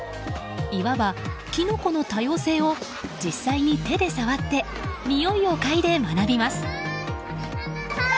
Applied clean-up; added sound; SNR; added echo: none; none; none; none.